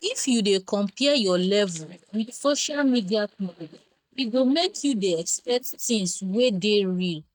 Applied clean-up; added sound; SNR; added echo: neural mask model DeepFilterNet 3.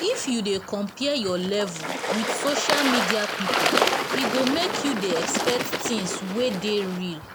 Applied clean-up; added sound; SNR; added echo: none; Water / Bird; 0 dB; none.